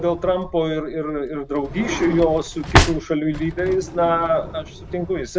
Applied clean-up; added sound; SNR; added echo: none; Drawer open or close; 4 dB; none.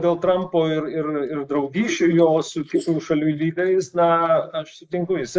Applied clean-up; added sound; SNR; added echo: neural mask model Resemble Enhance denoiser.